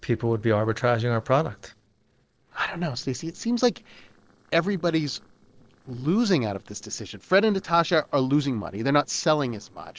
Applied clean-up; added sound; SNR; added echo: neural separator model SepFormer DNS4.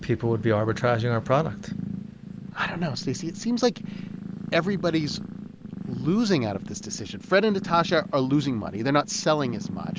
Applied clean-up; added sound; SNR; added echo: none; Purr; 10 dB; none.